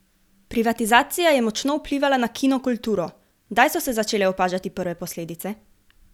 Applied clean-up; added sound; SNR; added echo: none; none; none; none.